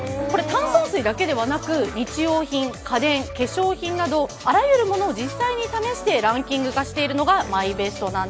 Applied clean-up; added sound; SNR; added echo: none; Guitar; 18 dB; none.